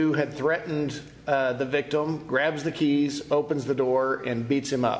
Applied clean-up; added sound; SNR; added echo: none; none; none; none.